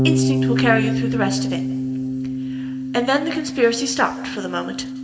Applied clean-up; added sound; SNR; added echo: none; Bass guitar; -1 dB; reverberation time 2.7 s.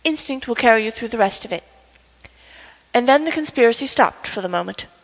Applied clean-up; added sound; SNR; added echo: none; none; none; none.